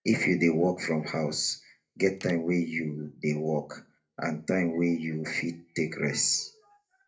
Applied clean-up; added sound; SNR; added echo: neural separator model SepFormer DNS4.